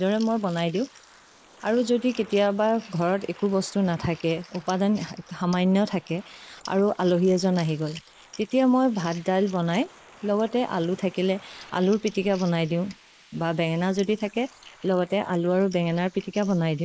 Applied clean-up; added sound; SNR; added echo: neural mask model Resemble Enhance denoiser.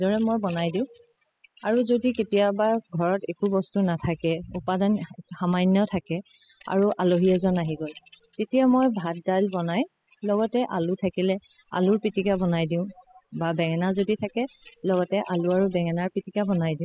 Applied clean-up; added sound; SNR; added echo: classical method spectral subtraction.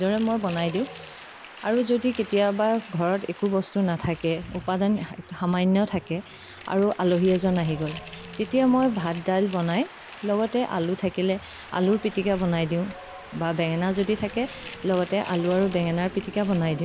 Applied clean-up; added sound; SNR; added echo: none; Wind + Crumpling, crinkling; 14 dB; none.